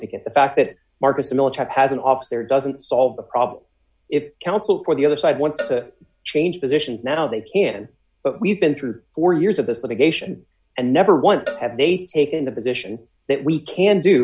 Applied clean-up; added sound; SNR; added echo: none; Cowbell; 18 dB; none.